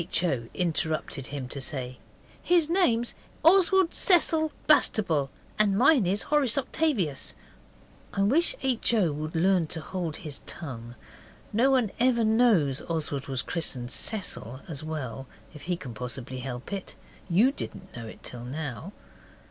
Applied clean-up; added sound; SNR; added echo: none; none; none; none.